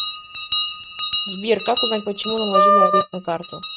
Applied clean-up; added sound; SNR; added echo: neural mask model RNNoise.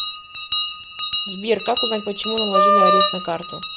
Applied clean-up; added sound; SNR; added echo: none; Bell + Wind instrument, woodwind instrument; -5 dB; none.